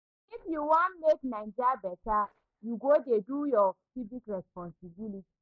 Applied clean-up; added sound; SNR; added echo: neural mask model DeepFilterNet 3.